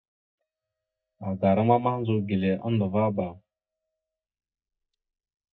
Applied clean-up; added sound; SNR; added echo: neural mask model DeepFilterNet 3.